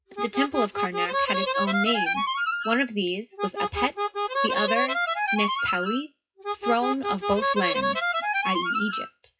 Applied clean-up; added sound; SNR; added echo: classical method WPE with log-MMSE.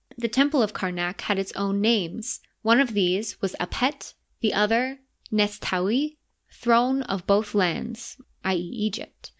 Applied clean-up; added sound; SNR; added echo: none; none; none; none.